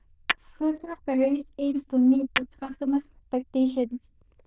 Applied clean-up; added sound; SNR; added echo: neural diffusion model UNIVERSE++.